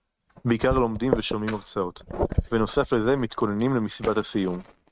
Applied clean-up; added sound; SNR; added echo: neural mask model RNNoise.